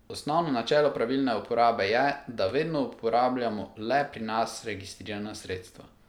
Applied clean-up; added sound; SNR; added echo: none; none; none; none.